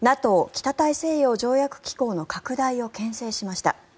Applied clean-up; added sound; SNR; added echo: none; none; none; none.